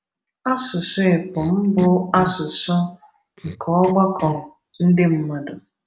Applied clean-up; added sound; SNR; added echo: none; Cough; 16 dB; none.